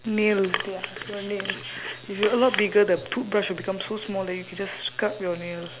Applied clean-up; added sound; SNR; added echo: none; none; none; none.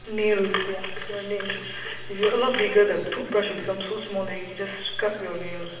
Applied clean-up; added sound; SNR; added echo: none; none; none; reverberation time 1.0 s.